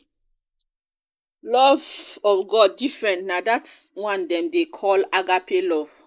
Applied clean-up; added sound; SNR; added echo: neural mask model Resemble Enhance denoiser.